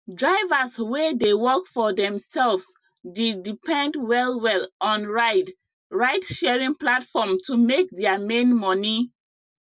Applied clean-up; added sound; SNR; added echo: none; none; none; none.